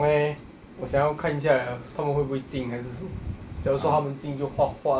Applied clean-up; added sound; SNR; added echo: none; none; none; none.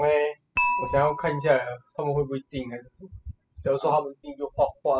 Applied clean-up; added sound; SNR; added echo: classical method spectral subtraction.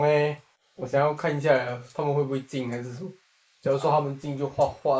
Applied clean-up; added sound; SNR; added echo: neural mask model Resemble Enhance denoiser.